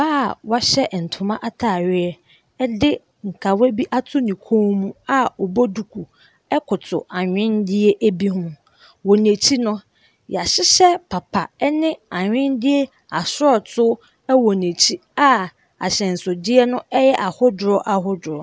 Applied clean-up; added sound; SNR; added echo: none; none; none; none.